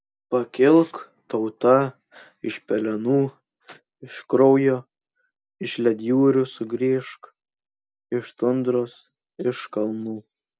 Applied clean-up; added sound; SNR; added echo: none; none; none; none.